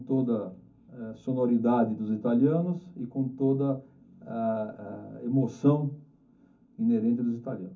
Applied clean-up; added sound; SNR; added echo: none; none; none; reverberation time 0.3 s.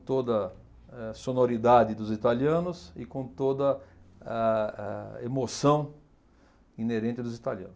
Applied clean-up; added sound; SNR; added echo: none; none; none; none.